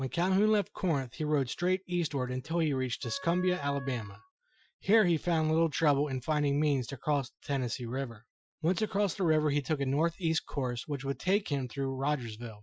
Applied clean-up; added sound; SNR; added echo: classical method Wiener filter.